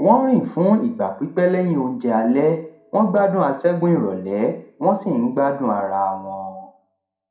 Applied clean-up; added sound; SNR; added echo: none; none; none; reverberation time 0.4 s.